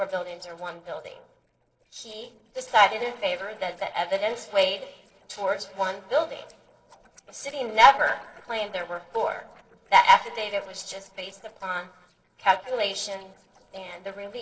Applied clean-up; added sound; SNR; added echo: neural separator model SepFormer DNS4.